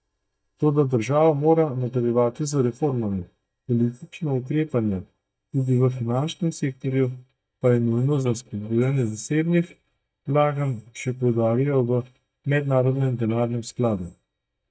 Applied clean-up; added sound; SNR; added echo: neural mask model DeepFilterNet 3.